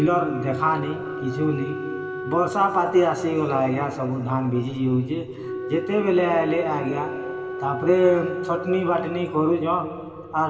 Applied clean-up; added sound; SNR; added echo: none; Wind instrument, woodwind instrument; 10 dB; reverberation time 2.5 s.